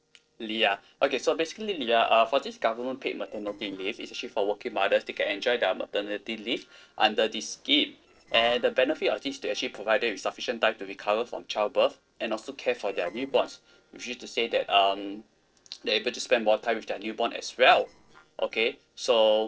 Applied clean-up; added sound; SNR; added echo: neural separator model SepFormer DNS4.